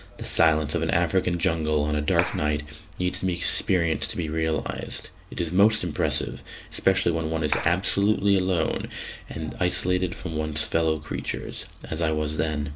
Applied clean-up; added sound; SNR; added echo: none; Clapping; 11 dB; none.